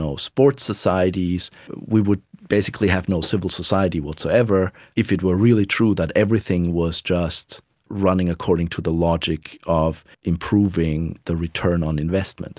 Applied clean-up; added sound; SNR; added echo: none; none; none; none.